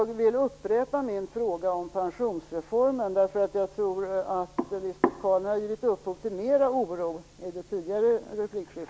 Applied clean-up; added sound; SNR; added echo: none; none; none; none.